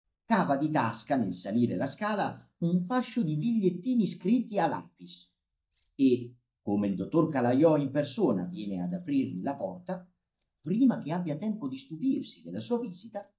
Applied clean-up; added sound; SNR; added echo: neural mask model DeepFilterNet 3.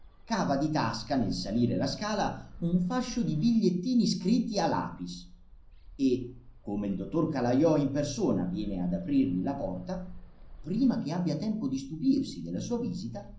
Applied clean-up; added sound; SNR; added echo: none; Bird; 17 dB; reverberation time 0.6 s.